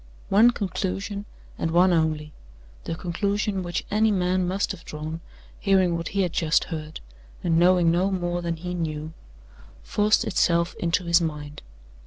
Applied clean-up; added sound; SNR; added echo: none; none; none; none.